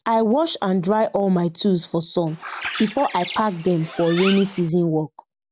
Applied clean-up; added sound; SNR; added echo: none; Bird; 11 dB; none.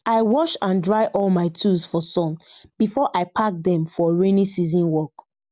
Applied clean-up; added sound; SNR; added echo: none; none; none; none.